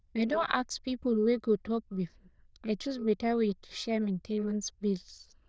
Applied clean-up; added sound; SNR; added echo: neural diffusion model UNIVERSE++.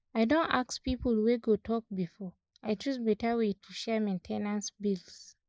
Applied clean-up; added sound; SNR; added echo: neural mask model Resemble Enhance denoiser.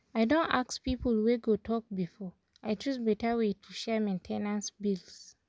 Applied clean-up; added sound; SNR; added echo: none; none; none; none.